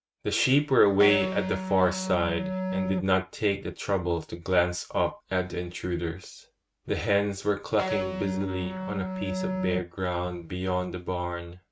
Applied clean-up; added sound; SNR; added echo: neural mask model RNNoise.